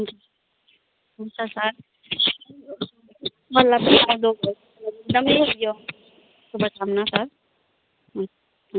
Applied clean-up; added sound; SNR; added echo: none; none; none; none.